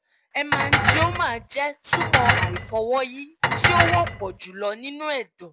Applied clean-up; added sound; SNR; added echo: none; Dishes, pots, and pans; -4 dB; none.